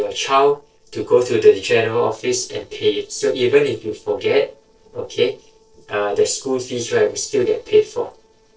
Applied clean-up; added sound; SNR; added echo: neural separator model SepFormer DNS4.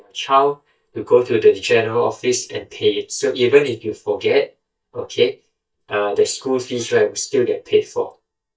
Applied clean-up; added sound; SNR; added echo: neural mask model DeepFilterNet 3.